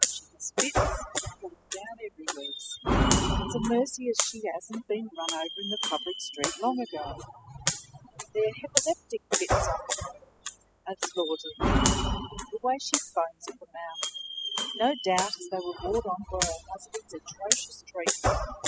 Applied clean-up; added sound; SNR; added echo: classical method spectral subtraction.